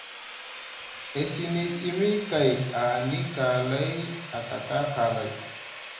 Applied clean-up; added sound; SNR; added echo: none; Sawing; 7 dB; reverberation time 0.9 s.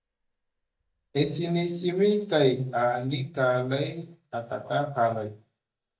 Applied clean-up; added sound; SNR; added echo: neural mask model DeepFilterNet 3.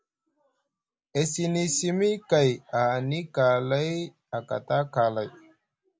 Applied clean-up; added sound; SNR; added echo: none; none; none; none.